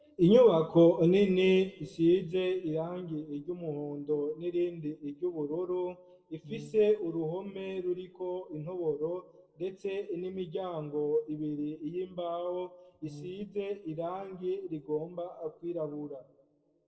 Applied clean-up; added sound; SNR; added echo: neural separator model SepFormer DNS4.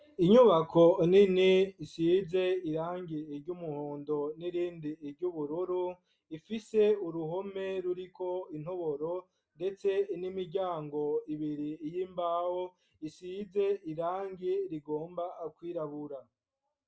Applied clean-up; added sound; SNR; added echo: none; none; none; none.